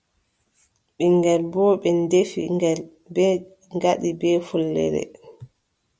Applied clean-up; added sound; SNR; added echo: none; none; none; none.